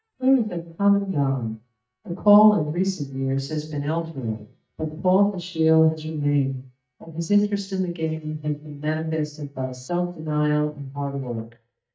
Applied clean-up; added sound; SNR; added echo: neural mask model DeepFilterNet 3.